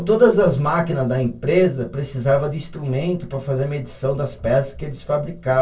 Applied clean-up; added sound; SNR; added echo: none; none; none; reverberation time 0.1 s.